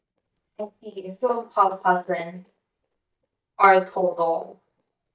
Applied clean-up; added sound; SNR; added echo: neural mask model DeepFilterNet 3.